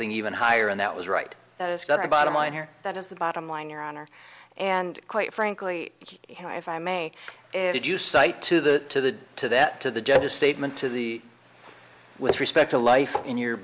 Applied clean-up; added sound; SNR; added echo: none; none; none; none.